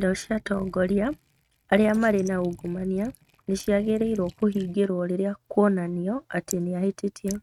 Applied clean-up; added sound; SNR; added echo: neural mask model RNNoise.